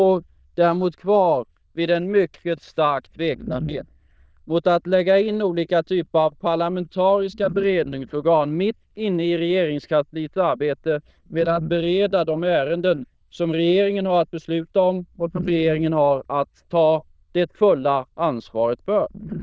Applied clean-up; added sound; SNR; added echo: neural diffusion model UNIVERSE++.